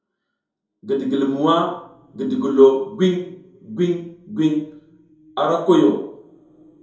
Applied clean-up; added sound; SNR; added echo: none; none; none; reverberation time 2.7 s.